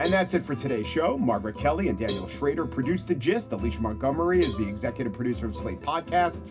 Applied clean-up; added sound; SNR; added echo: none; Cowbell; 18 dB; reverberation time 0.4 s.